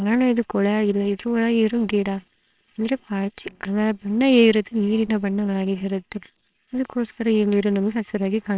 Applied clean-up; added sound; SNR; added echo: neural separator model SepFormer WHAMR!.